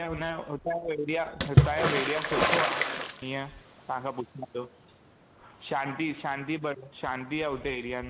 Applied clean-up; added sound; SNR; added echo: none; Water / Splash, splatter; -2 dB; none.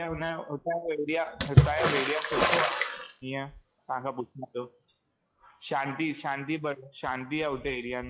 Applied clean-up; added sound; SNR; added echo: classical method log-MMSE.